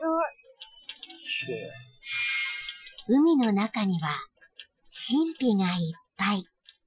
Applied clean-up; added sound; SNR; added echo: classical method Wiener filter.